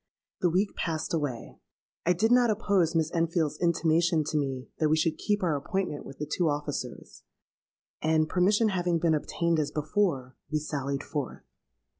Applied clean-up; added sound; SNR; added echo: none; none; none; none.